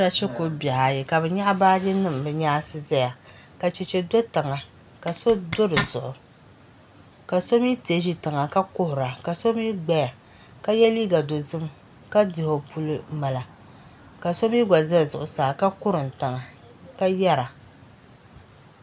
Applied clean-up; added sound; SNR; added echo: none; Zipper (clothing); 7 dB; none.